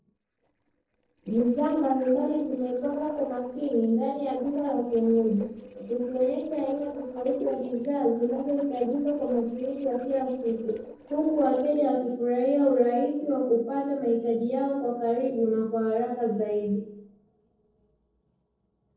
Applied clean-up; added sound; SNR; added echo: neural separator model SepFormer DNS4.